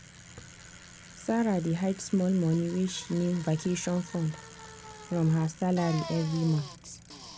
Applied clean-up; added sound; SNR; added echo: none; Bicycle; 16 dB; none.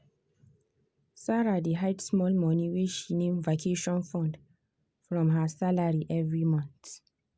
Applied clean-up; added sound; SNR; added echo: none; none; none; none.